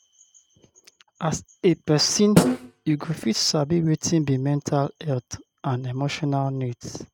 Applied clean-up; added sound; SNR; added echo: neural mask model RNNoise.